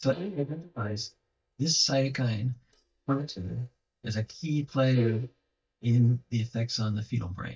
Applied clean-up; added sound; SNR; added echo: neural mask model DeepFilterNet 3.